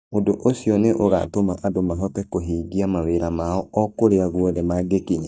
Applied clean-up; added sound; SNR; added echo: neural mask model DeepFilterNet 3.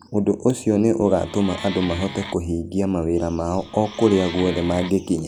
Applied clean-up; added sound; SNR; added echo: none; Wood; 14 dB; none.